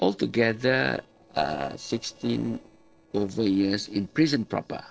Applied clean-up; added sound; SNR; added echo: neural separator model SepFormer DNS4.